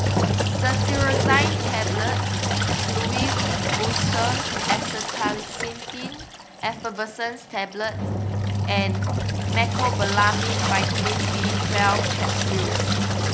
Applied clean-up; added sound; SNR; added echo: none; Engine; -5 dB; none.